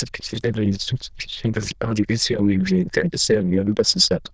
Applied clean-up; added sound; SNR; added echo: neural diffusion model UNIVERSE++.